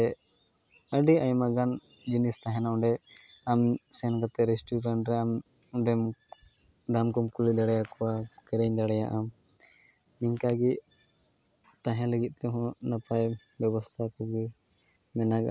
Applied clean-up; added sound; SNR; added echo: none; none; none; none.